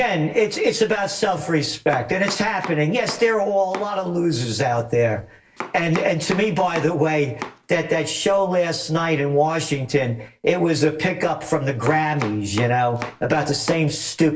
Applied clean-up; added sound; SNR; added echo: none; Domestic sounds, home sounds; 15 dB; reverberation time 0.2 s.